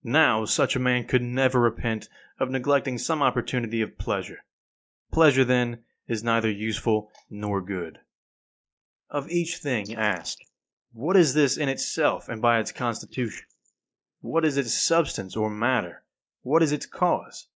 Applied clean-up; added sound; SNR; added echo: neural mask model Resemble Enhance denoiser.